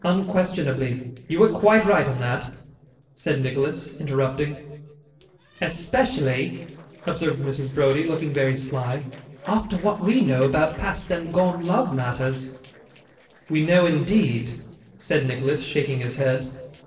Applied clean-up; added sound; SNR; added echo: neural separator model SepFormer DNS4.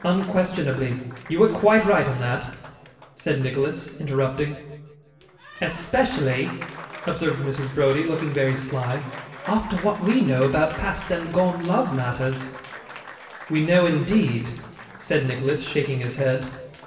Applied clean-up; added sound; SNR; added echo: none; Applause; 17 dB; reverberation time 1.0 s.